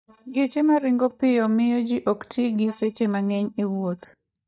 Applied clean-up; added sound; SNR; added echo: neural mask model DeepFilterNet 3.